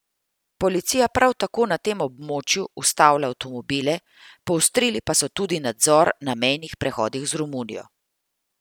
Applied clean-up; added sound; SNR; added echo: none; none; none; none.